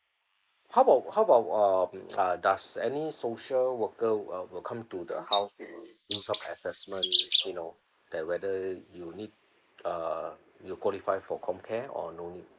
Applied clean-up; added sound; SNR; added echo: neural mask model Resemble Enhance denoiser.